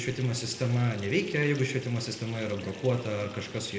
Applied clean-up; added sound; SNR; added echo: none; Fill (with liquid) / Bathtub (filling or washing); 19 dB; reverberation time 0.7 s.